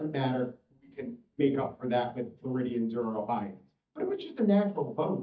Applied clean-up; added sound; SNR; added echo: neural mask model DeepFilterNet 3.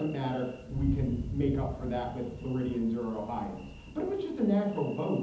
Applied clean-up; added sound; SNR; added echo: none; Thunder; 8 dB; reverberation time 1.3 s.